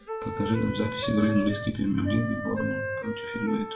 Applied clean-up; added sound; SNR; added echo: classical method WPE with log-MMSE.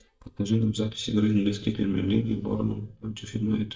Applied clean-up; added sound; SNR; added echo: neural mask model DeepFilterNet 3.